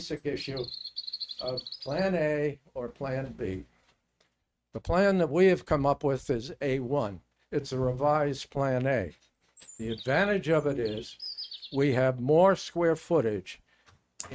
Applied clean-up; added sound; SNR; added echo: neural mask model RNNoise.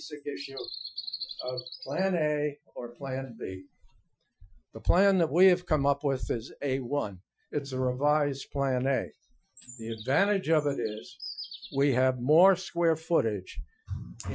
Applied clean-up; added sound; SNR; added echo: classical method Wiener filter.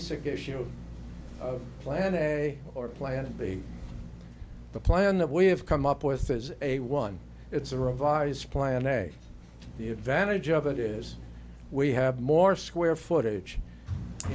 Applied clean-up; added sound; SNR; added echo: none; none; none; none.